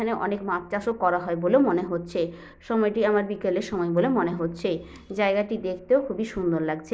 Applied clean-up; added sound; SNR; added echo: none; none; none; none.